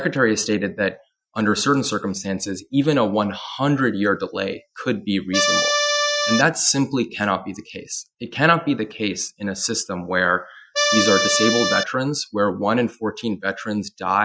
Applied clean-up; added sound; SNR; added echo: classical method Wiener filter.